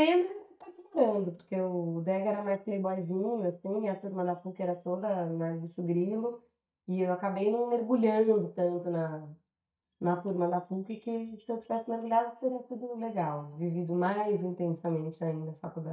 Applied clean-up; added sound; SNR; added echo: neural mask model DeepFilterNet 3.